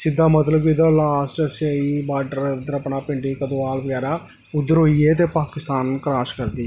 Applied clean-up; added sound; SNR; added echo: none; none; none; none.